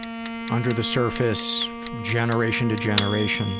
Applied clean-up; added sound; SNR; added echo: none; Bowed string instrument + Clock; 6 dB; none.